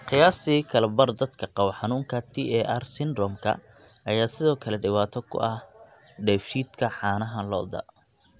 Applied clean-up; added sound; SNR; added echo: none; none; none; none.